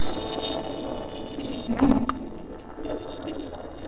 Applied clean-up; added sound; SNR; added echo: neural separator model SepFormer DNS4.